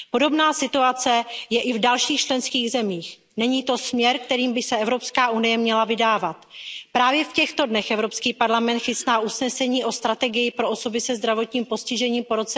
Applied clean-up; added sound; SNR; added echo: none; none; none; none.